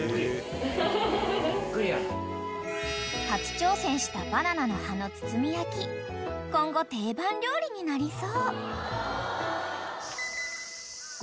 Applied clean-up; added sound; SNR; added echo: none; none; none; none.